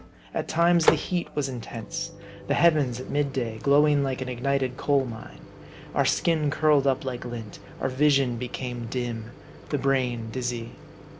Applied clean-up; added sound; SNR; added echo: none; Microwave oven; 12 dB; none.